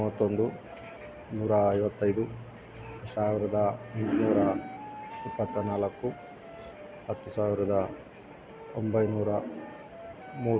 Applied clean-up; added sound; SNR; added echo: none; Wind instrument, woodwind instrument; 17 dB; none.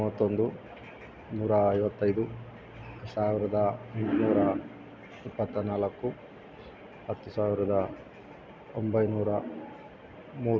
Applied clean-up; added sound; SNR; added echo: none; none; none; none.